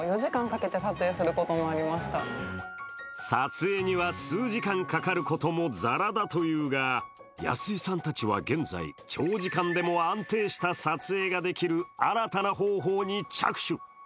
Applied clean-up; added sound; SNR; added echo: none; none; none; none.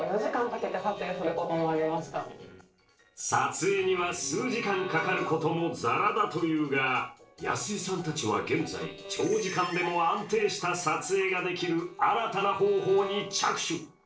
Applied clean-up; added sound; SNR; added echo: neural separator model SepFormer DNS4.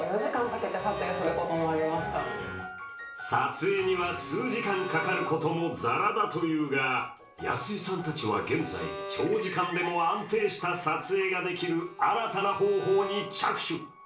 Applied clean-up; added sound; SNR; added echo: none; Bowed string instrument; 15 dB; reverberation time 0.4 s.